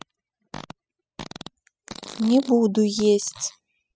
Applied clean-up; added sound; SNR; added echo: classical method spectral subtraction.